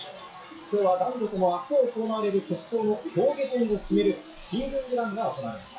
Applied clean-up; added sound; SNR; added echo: classical method WPE with log-MMSE.